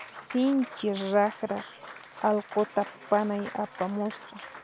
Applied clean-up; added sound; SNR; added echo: none; Applause; 16 dB; none.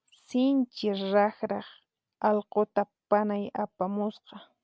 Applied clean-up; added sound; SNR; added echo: none; none; none; none.